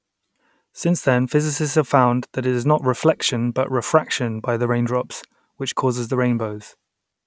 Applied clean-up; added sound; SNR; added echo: none; none; none; none.